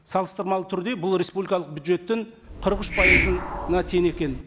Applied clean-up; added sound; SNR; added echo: none; Hiss; 0 dB; none.